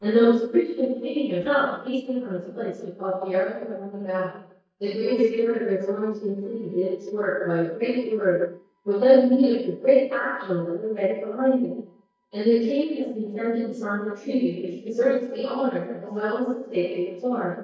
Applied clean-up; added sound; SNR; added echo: neural mask model DeepFilterNet 3.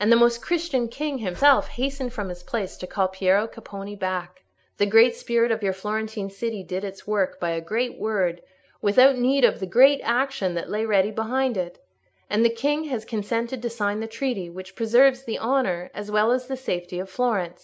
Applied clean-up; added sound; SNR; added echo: none; none; none; none.